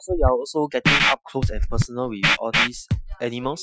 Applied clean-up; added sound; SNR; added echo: classical method Wiener filter.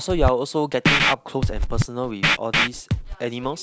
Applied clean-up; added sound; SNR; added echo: none; Scratching (performance technique); -3 dB; none.